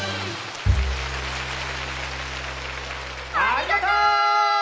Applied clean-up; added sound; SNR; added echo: none; Bowed string instrument; 5 dB; none.